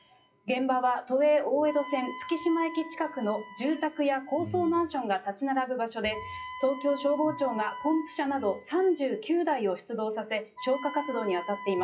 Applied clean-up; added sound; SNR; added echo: classical method WPE with log-MMSE.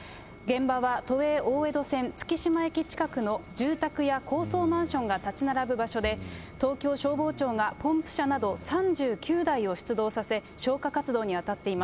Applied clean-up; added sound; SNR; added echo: none; none; none; none.